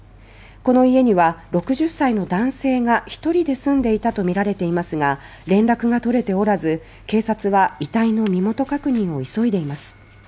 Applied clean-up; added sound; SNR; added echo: none; none; none; none.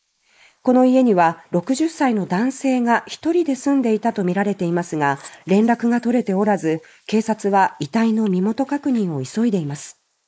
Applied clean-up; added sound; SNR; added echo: neural mask model Resemble Enhance denoiser.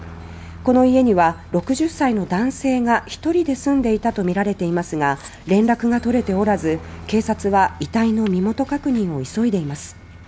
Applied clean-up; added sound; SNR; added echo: none; Aircraft; 19 dB; none.